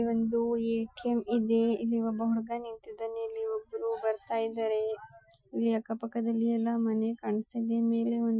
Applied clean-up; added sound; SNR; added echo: classical method Wiener filter.